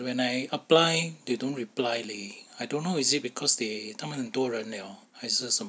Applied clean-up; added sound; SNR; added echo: none; none; none; none.